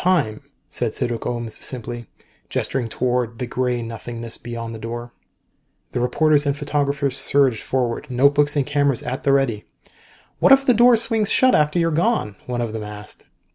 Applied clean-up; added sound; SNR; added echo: none; none; none; none.